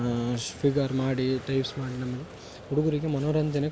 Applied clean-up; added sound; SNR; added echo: none; none; none; none.